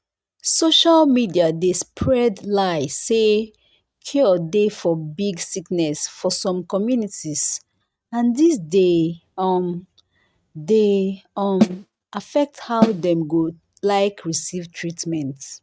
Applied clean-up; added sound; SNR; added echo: neural mask model RNNoise.